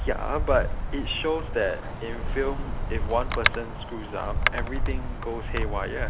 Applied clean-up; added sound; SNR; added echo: none; Wind; -2 dB; none.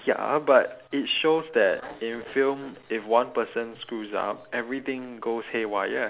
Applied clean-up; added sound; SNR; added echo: none; none; none; none.